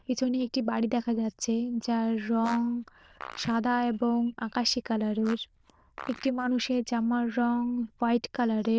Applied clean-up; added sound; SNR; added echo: neural diffusion model UNIVERSE++.